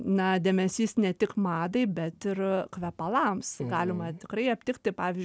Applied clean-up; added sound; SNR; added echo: none; none; none; none.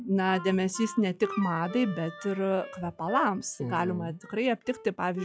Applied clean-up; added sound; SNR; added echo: classical method log-MMSE.